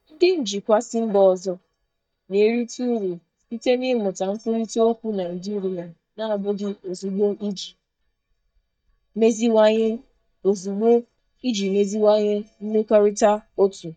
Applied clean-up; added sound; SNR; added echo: neural mask model DeepFilterNet 3.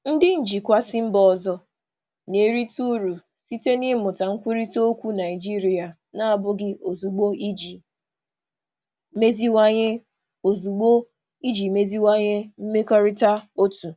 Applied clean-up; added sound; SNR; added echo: none; none; none; none.